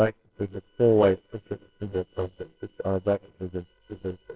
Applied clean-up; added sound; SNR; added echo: neural separator model SepFormer WHAMR!.